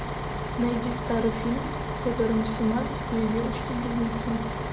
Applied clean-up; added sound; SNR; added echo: none; Bus; 2 dB; reverberation time 0.7 s.